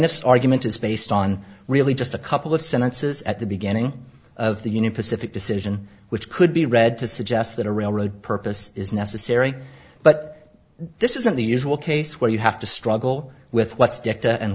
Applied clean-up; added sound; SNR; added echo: none; none; none; none.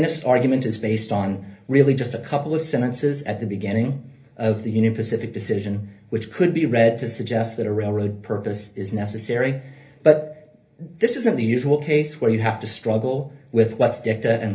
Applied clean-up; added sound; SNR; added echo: none; none; none; reverberation time 0.3 s.